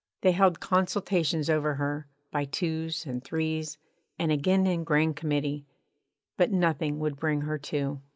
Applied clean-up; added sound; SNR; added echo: none; none; none; none.